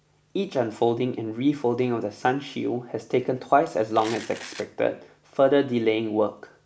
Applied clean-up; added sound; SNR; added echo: none; Domestic sounds, home sounds; 17 dB; none.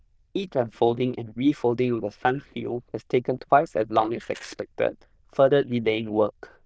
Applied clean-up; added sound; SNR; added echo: neural diffusion model UNIVERSE++.